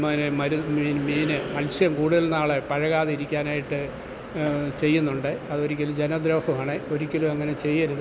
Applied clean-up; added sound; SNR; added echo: none; none; none; none.